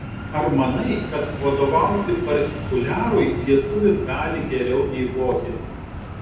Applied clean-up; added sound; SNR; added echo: none; Fixed-wing aircraft, airplane; 8 dB; reverberation time 0.8 s.